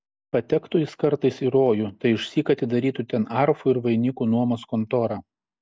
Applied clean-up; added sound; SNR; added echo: none; none; none; none.